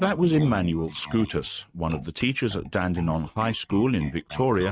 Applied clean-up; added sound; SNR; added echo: neural mask model RNNoise.